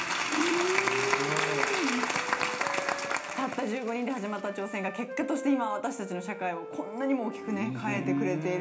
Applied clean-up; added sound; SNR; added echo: none; Wind instrument, woodwind instrument; 12 dB; reverberation time 0.4 s.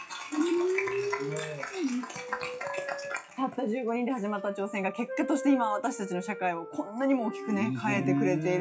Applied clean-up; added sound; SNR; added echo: classical method WPE with log-MMSE.